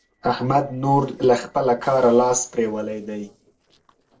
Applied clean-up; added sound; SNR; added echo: neural separator model SepFormer DNS4.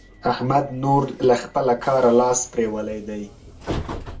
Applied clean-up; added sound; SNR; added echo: none; Train; 15 dB; reverberation time 0.2 s.